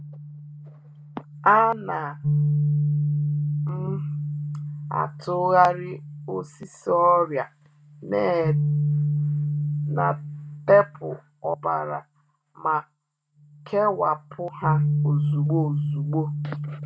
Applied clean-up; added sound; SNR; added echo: neural mask model RNNoise.